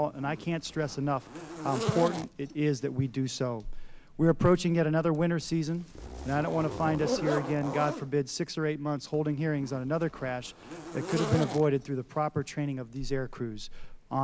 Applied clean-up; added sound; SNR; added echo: none; Zipper (clothing); 9 dB; none.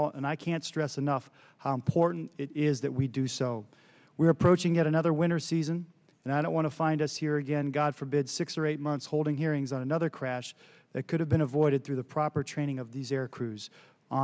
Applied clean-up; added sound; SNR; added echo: none; none; none; none.